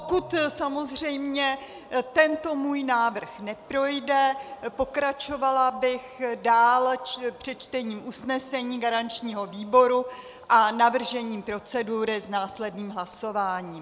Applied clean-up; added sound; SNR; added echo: none; none; none; none.